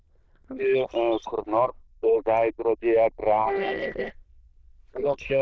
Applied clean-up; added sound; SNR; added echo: neural diffusion model UNIVERSE++.